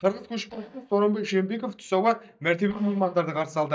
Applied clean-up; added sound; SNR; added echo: neural mask model DeepFilterNet 3.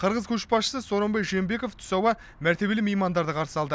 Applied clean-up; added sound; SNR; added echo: none; none; none; none.